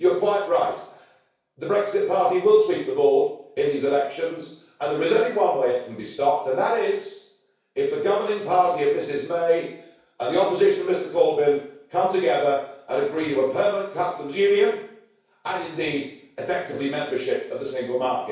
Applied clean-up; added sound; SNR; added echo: none; none; none; reverberation time 0.6 s.